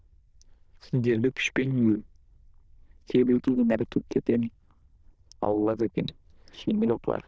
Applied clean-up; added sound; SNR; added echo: neural diffusion model UNIVERSE++.